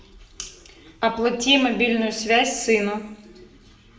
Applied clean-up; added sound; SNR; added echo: none; none; none; reverberation time 0.6 s.